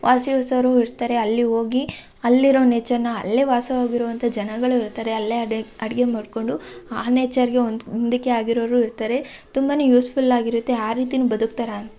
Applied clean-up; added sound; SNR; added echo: none; none; none; none.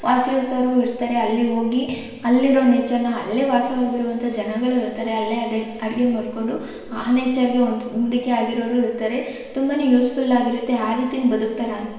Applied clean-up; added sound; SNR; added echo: none; none; none; reverberation time 1.2 s.